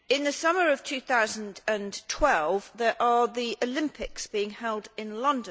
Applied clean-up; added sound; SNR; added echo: none; none; none; none.